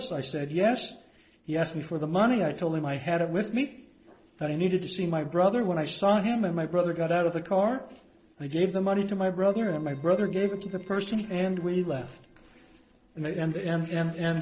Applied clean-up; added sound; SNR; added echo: neural separator model SepFormer DNS4.